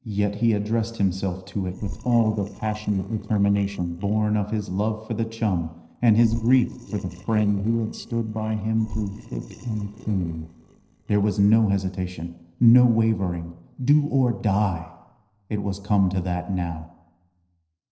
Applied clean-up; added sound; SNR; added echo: neural separator model SepFormer DNS4.